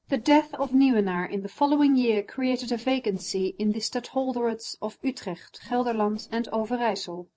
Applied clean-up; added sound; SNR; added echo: neural separator model SepFormer DNS4.